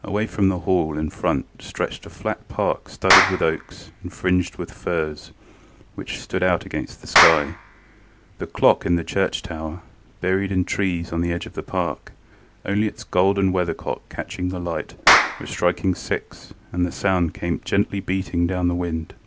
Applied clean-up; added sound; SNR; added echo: none; Clapping; 1 dB; none.